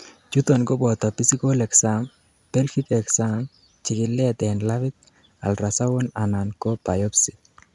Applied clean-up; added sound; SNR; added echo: none; none; none; none.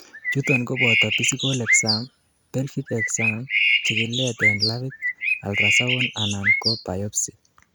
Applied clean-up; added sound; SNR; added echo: none; Bird; -5 dB; none.